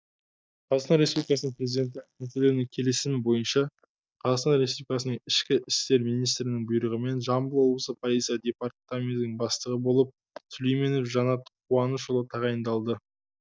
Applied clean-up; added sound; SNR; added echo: neural mask model DeepFilterNet 3.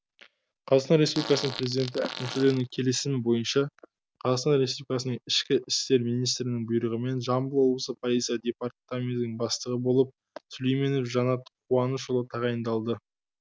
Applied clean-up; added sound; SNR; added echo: none; Fart; 11 dB; none.